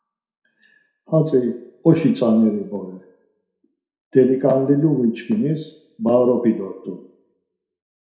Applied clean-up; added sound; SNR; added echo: none; none; none; reverberation time 0.6 s.